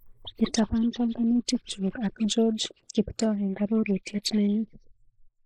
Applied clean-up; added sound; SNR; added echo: neural mask model Resemble Enhance denoiser.